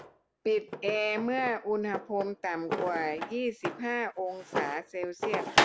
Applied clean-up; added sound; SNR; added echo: none; Drawer open or close; 2 dB; none.